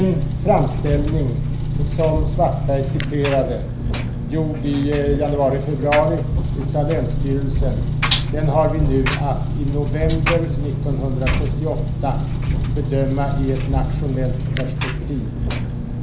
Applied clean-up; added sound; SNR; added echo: none; Engine; -2 dB; reverberation time 0.5 s.